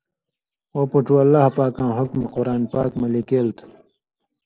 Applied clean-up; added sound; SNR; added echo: neural separator model SepFormer DNS4.